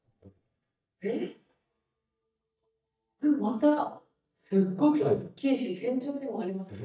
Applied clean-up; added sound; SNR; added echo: neural mask model DeepFilterNet 3.